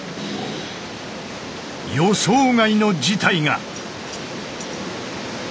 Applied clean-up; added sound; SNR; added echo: none; none; none; none.